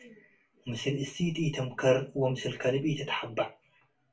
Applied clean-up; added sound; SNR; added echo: none; none; none; reverberation time 0.2 s.